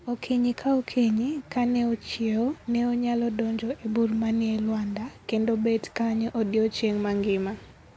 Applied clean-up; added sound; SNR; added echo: none; none; none; none.